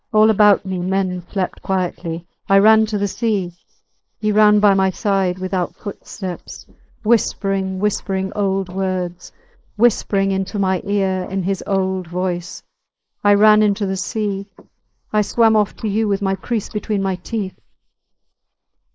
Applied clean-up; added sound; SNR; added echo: neural mask model Resemble Enhance denoiser.